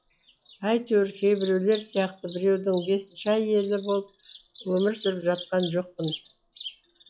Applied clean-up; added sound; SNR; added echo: classical method log-MMSE.